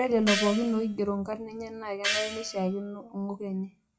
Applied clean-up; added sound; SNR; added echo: classical method WPE with log-MMSE.